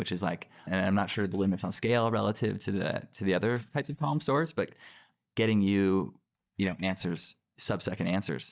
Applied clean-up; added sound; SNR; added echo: neural mask model DeepFilterNet 3.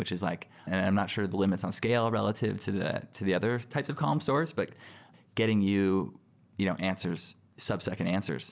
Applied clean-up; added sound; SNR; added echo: none; none; none; none.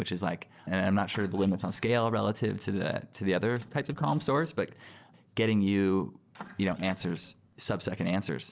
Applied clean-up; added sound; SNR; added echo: neural separator model SepFormer DNS4.